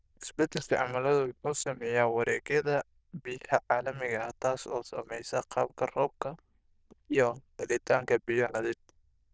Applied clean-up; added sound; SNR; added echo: neural diffusion model UNIVERSE++.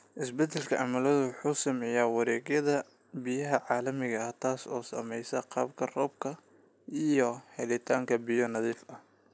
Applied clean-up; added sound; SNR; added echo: none; none; none; none.